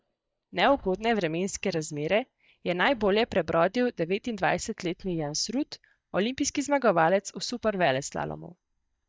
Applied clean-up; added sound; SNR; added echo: neural mask model DeepFilterNet 3.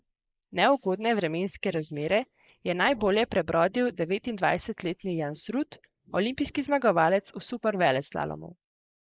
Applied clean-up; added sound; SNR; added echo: neural mask model Resemble Enhance denoiser.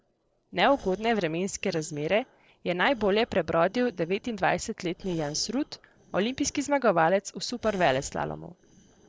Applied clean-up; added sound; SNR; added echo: neural separator model SepFormer DNS4.